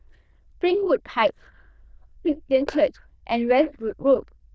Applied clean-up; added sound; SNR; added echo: neural diffusion model UNIVERSE++.